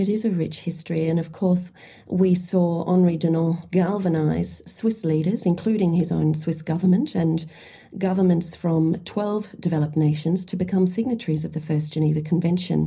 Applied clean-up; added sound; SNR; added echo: none; none; none; reverberation time 0.5 s.